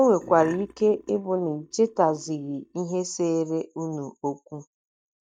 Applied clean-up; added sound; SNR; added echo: neural mask model DeepFilterNet 3.